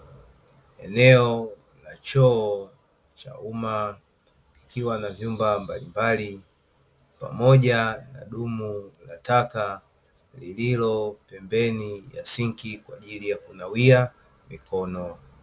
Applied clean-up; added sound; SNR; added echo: none; none; none; none.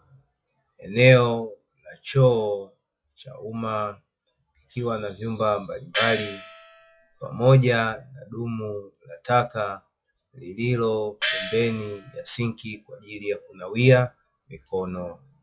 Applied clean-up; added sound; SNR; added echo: classical method log-MMSE.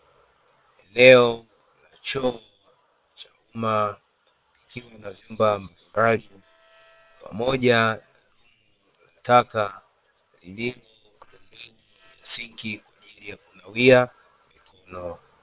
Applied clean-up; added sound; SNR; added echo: neural separator model SepFormer WHAM!.